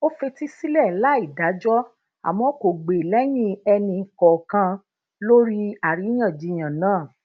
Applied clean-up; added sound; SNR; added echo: none; none; none; none.